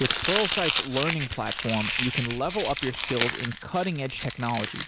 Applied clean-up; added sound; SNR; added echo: none; Domestic sounds, home sounds; -1 dB; none.